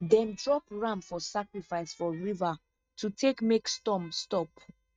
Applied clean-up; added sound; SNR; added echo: neural mask model RNNoise.